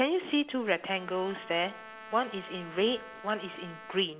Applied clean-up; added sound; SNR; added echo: none; Trumpet; 17 dB; none.